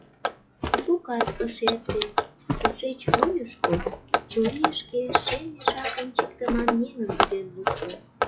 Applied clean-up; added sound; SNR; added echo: classical method log-MMSE.